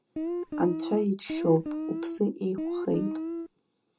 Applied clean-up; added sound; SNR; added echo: none; Guitar; 3 dB; reverberation time 0.2 s.